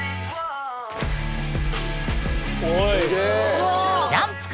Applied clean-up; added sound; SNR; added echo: none; none; none; none.